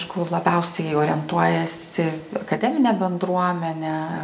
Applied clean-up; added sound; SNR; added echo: none; none; none; none.